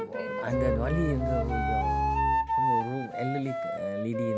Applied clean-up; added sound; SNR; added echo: none; Wind instrument, woodwind instrument + Bowed string instrument; -4 dB; none.